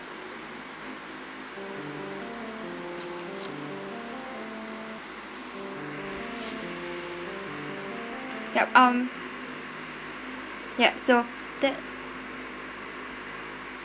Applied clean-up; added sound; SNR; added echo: none; Piano; 8 dB; none.